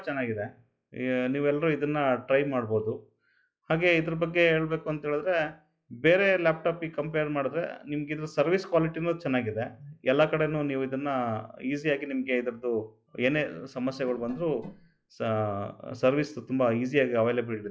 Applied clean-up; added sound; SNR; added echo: classical method log-MMSE.